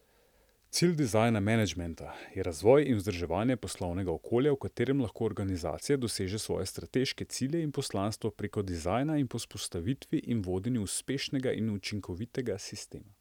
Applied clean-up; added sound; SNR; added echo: none; none; none; none.